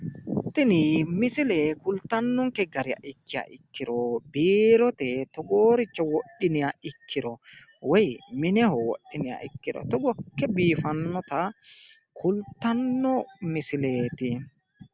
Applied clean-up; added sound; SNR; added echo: none; none; none; none.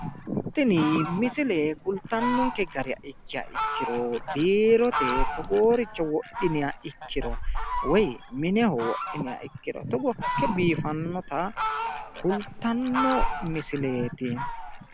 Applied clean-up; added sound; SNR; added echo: none; Fowl; 5 dB; none.